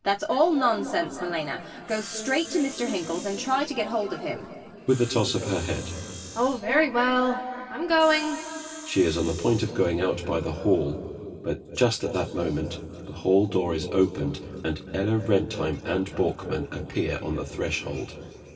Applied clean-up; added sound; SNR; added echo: none; Sawing; 18 dB; reverberation time 3.0 s.